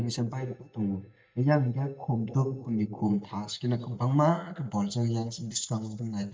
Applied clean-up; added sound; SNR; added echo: neural mask model DeepFilterNet 3.